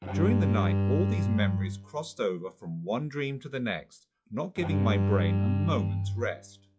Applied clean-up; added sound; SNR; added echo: classical method log-MMSE.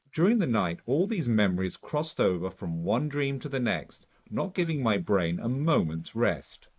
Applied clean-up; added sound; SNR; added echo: neural mask model Resemble Enhance denoiser.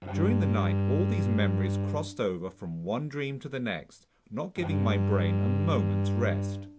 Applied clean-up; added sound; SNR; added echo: none; Bowed string instrument; -3 dB; none.